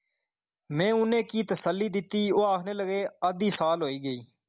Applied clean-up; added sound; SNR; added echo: none; none; none; none.